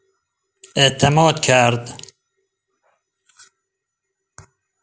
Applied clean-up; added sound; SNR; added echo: none; none; none; none.